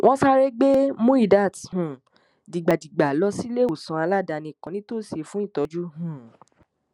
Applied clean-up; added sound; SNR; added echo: none; none; none; none.